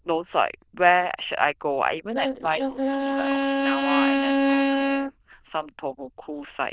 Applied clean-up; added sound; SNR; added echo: neural diffusion model UNIVERSE++.